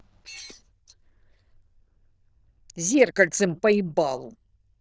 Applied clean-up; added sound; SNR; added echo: neural diffusion model UNIVERSE++.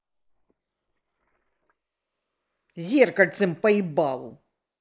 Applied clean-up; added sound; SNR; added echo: neural mask model Resemble Enhance denoiser.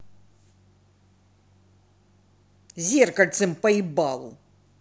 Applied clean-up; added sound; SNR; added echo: none; none; none; none.